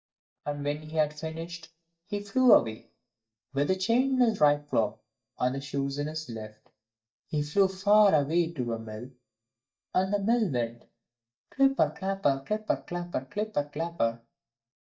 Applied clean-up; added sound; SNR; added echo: neural mask model DeepFilterNet 3.